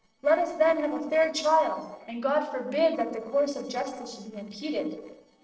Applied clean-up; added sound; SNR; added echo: neural separator model SepFormer DNS4.